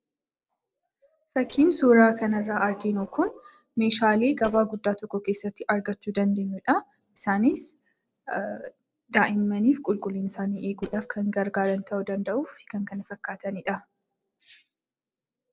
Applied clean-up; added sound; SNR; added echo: neural separator model SepFormer DNS4.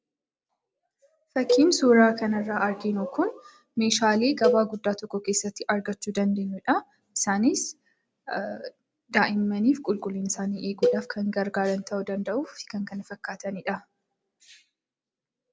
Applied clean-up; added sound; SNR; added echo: none; Cowbell; 4 dB; none.